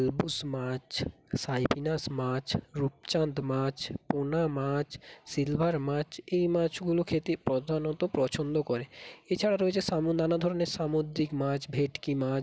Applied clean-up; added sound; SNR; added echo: none; none; none; none.